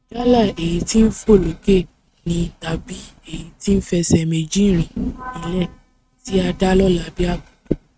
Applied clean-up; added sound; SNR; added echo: neural mask model RNNoise.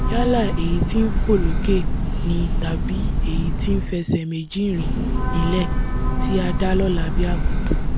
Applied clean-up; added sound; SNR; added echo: none; Train / Breathing; -4 dB; none.